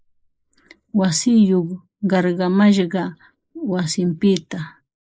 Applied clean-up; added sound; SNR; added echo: neural mask model Resemble Enhance denoiser.